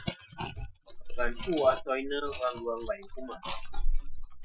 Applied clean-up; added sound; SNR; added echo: classical method Wiener filter.